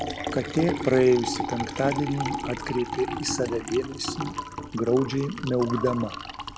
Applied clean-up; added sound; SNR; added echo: none; Liquid; 6 dB; none.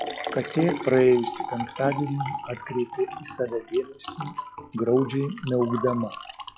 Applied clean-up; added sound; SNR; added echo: classical method log-MMSE.